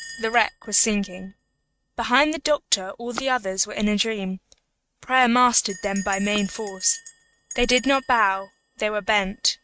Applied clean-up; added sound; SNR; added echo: neural mask model RNNoise.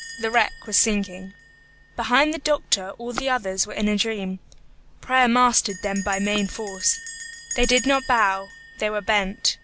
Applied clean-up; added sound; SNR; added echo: none; Bell; 16 dB; none.